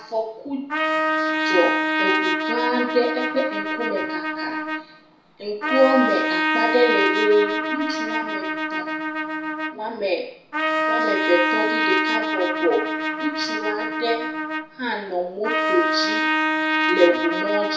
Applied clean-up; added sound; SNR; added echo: none; Trumpet; -1 dB; reverberation time 0.6 s.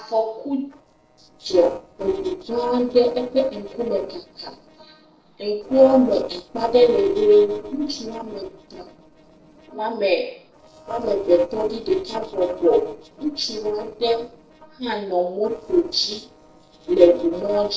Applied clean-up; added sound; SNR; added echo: neural separator model SepFormer DNS4.